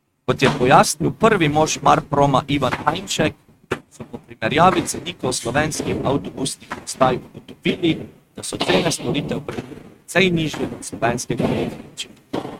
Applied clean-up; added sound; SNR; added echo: neural mask model RNNoise.